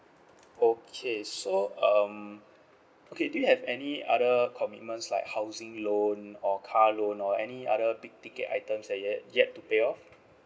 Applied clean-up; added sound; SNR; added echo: none; none; none; none.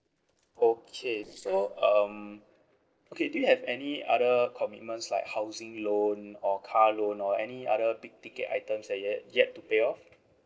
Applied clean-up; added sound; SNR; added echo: neural separator model SepFormer DNS4.